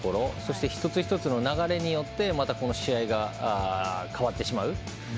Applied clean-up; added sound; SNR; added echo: none; Wind instrument, woodwind instrument; 16 dB; none.